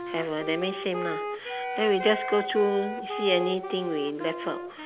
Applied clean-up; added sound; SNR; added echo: none; Wind instrument, woodwind instrument + Wind instrument, woodwind instrument; 6 dB; none.